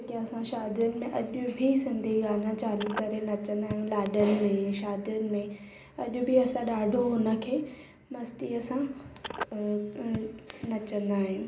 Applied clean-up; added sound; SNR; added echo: none; Telephone; 11 dB; reverberation time 0.5 s.